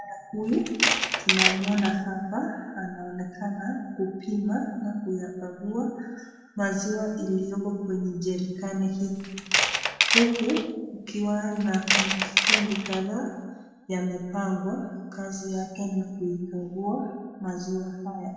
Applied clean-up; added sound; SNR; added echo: none; Tools; -3 dB; reverberation time 1.2 s.